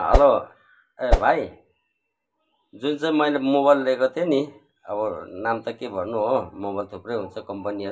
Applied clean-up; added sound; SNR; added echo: none; Whoosh, swoosh, swish; -3 dB; reverberation time 0.1 s.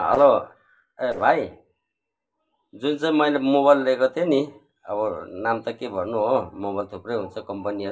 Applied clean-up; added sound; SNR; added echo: neural separator model SepFormer DNS4.